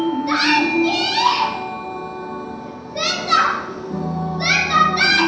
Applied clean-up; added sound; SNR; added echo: none; Bell / Doorbell; 12 dB; reverberation time 0.7 s.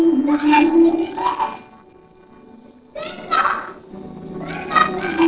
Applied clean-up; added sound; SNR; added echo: neural separator model SepFormer DNS4.